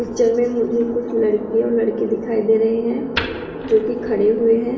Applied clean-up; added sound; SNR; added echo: none; Wood; 16 dB; reverberation time 2.4 s.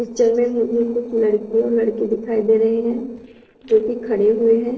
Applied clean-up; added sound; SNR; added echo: neural separator model SepFormer DNS4.